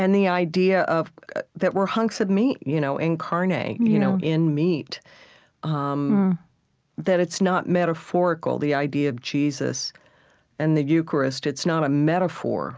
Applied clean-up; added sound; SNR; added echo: none; none; none; none.